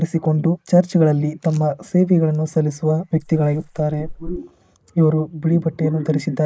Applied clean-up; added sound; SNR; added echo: neural mask model Resemble Enhance denoiser.